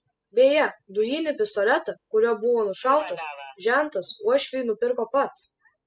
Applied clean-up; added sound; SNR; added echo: classical method spectral subtraction.